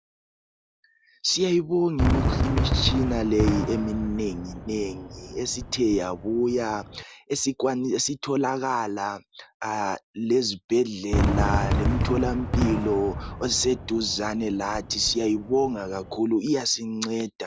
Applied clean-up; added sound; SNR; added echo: none; Fireworks; 4 dB; none.